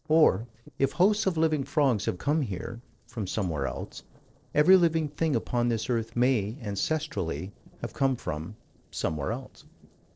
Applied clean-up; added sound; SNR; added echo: neural separator model SepFormer DNS4.